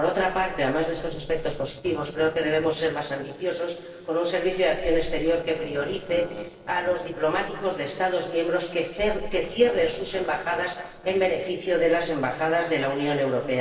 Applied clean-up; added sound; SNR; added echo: neural separator model SepFormer DNS4.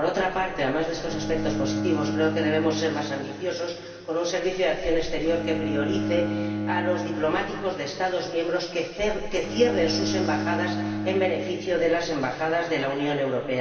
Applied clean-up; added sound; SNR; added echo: none; Bowed string instrument; 5 dB; reverberation time 2.3 s.